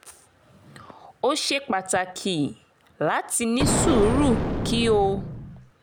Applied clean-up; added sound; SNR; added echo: none; Explosion; 0 dB; none.